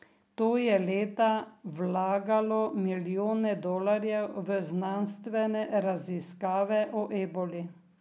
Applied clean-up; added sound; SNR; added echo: none; none; none; none.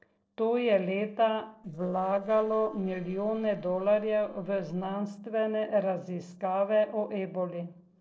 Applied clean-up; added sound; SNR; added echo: neural separator model SepFormer DNS4.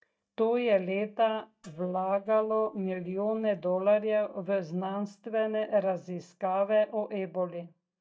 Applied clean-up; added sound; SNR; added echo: neural mask model DeepFilterNet 3.